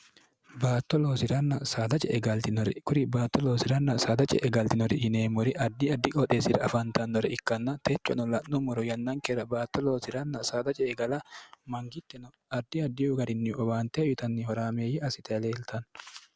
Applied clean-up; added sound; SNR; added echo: none; none; none; none.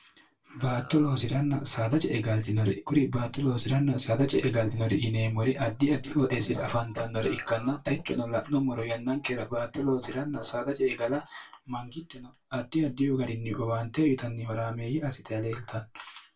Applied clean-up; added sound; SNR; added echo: neural separator model SepFormer DNS4.